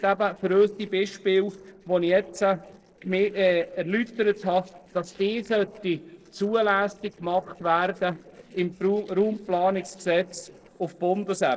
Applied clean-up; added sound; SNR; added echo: neural separator model SepFormer DNS4.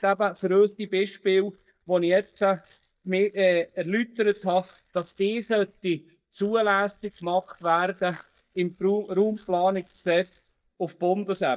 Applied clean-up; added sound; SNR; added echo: neural mask model DeepFilterNet 3.